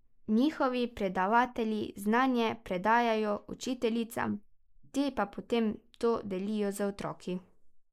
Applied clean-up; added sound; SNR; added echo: neural mask model Resemble Enhance denoiser.